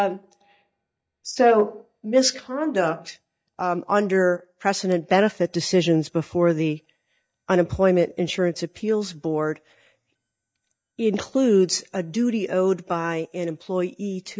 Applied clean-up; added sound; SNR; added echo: neural mask model DeepFilterNet 3.